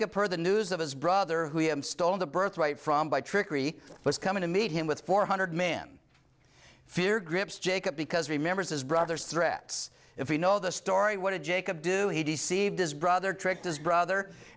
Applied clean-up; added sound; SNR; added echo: neural separator model SepFormer DNS4.